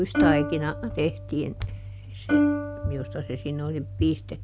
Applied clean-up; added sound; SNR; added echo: none; Plucked string instrument; 0 dB; none.